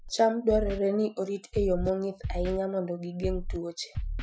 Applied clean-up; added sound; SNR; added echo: classical method Wiener filter.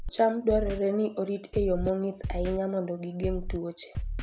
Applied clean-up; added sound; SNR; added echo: none; Scratching (performance technique); 7 dB; none.